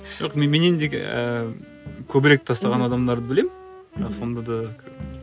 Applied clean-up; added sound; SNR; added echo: none; Crowd + Wind instrument, woodwind instrument; 18 dB; none.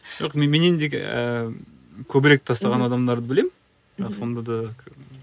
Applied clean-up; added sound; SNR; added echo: none; none; none; none.